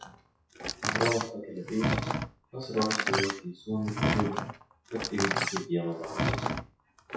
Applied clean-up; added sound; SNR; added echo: classical method WPE with log-MMSE.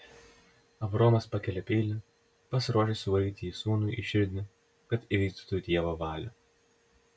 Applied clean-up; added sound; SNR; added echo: none; none; none; none.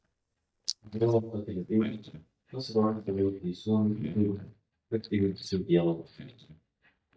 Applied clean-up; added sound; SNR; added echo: neural mask model DeepFilterNet 3.